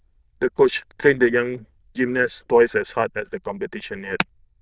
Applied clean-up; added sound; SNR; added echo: neural diffusion model UNIVERSE++.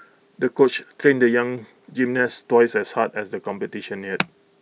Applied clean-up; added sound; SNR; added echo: none; none; none; none.